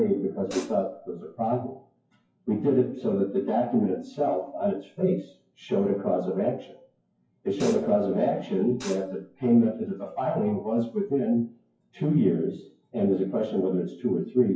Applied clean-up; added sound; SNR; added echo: classical method WPE with log-MMSE.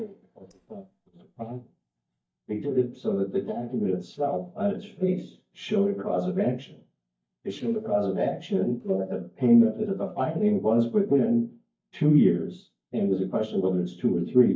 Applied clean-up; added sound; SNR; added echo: neural mask model DeepFilterNet 3.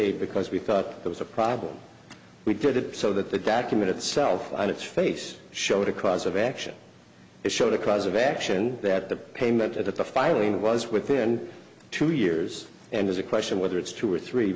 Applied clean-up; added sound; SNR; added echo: none; none; none; none.